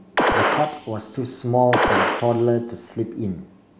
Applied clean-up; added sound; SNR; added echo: none; Gunshot, gunfire; 0 dB; none.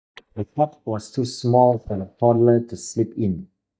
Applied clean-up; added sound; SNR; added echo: neural mask model DeepFilterNet 3.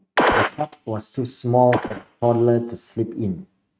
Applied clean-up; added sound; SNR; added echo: neural mask model RNNoise.